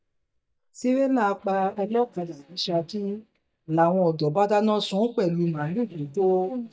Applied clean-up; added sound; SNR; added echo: neural mask model DeepFilterNet 3.